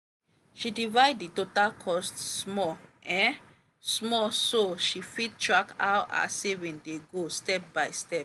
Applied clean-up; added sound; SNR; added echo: none; none; none; none.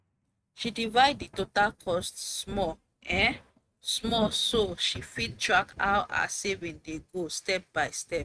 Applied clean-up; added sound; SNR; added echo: neural mask model RNNoise.